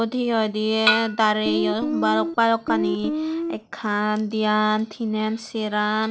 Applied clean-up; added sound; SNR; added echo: none; Guitar; 3 dB; none.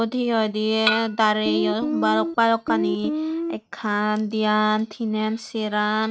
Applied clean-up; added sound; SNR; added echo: neural mask model RNNoise.